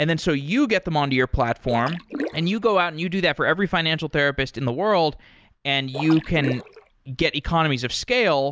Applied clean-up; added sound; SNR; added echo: none; Splash, splatter; 11 dB; none.